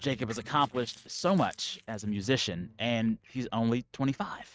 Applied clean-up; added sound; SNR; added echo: neural mask model RNNoise.